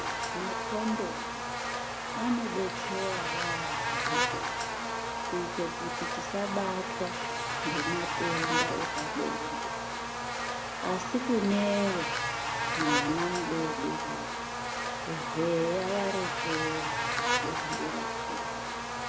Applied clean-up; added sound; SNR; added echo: none; Buzz; -2 dB; none.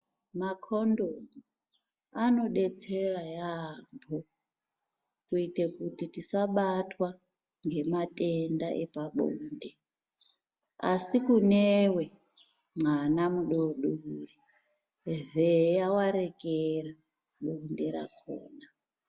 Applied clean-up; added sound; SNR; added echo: none; none; none; none.